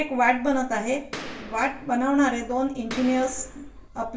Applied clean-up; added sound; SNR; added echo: none; Boom; 14 dB; reverberation time 0.3 s.